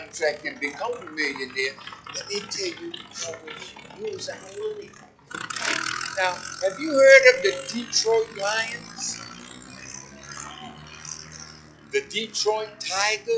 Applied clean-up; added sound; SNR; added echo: classical method log-MMSE.